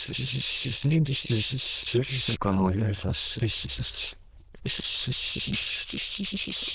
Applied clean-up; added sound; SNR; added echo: neural diffusion model UNIVERSE++.